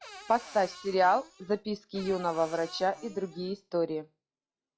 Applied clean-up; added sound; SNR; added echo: classical method log-MMSE.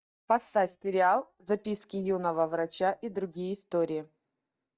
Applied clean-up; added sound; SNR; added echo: neural mask model DeepFilterNet 3.